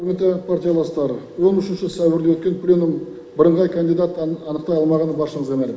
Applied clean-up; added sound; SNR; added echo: none; none; none; none.